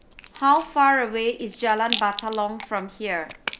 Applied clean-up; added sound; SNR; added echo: none; Rattle; 11 dB; none.